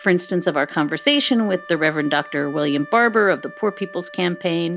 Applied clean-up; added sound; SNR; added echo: none; Wind instrument, woodwind instrument; 20 dB; none.